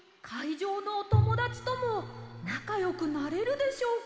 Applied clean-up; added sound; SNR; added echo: none; Bowed string instrument; 1 dB; none.